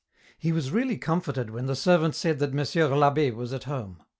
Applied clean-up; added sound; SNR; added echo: none; none; none; none.